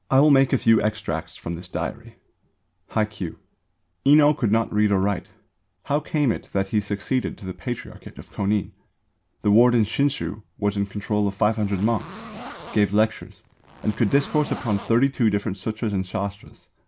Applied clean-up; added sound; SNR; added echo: none; Zipper (clothing); 15 dB; none.